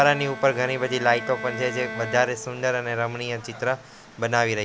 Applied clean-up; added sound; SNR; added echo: none; Bowed string instrument; 13 dB; none.